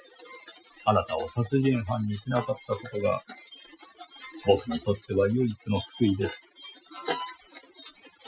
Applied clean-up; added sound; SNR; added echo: classical method Wiener filter.